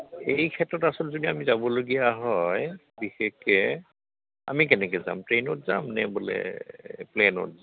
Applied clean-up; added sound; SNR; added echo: none; none; none; none.